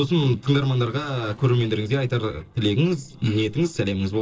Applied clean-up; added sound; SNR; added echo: neural separator model SepFormer DNS4.